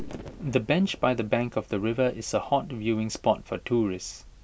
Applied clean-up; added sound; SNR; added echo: none; Fireworks; 19 dB; none.